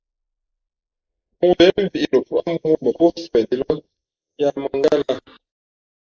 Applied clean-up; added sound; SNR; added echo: neural mask model Resemble Enhance denoiser.